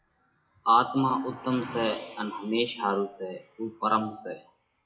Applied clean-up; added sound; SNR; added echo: classical method WPE with log-MMSE.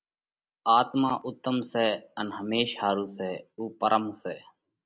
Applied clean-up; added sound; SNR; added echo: none; none; none; none.